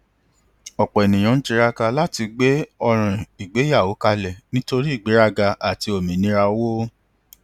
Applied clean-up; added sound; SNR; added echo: none; none; none; none.